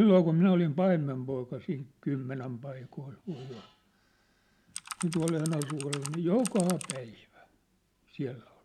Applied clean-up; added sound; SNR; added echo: none; Computer keyboard; 12 dB; none.